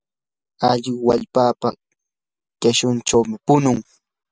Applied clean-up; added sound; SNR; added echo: none; none; none; none.